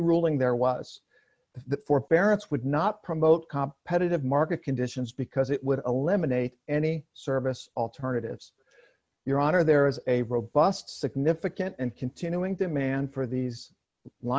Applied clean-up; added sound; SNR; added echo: none; none; none; none.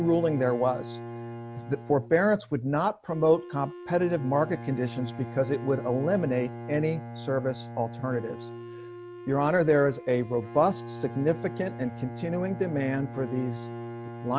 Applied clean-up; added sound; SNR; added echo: none; Bowed string instrument + Wind instrument, woodwind instrument; 12 dB; none.